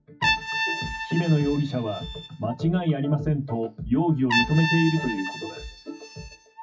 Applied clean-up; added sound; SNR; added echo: classical method WPE with log-MMSE.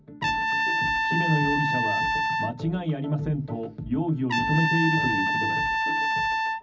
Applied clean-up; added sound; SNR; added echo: none; Trumpet; -2 dB; reverberation time 0.4 s.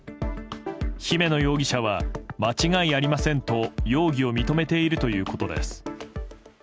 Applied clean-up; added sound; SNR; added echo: none; none; none; none.